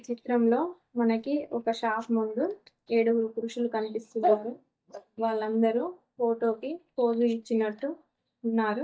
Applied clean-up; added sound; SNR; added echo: neural mask model DeepFilterNet 3.